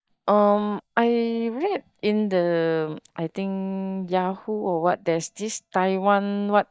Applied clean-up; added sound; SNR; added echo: neural mask model DeepFilterNet 3.